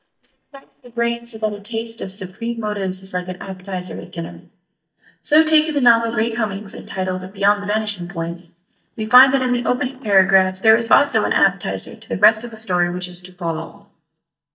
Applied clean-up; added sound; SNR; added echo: neural mask model DeepFilterNet 3.